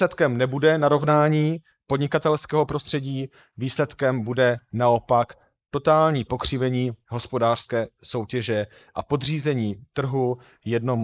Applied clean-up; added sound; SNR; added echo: neural mask model Resemble Enhance denoiser.